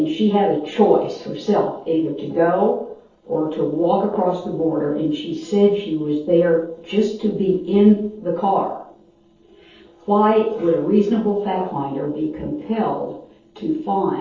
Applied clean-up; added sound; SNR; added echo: neural separator model SepFormer DNS4.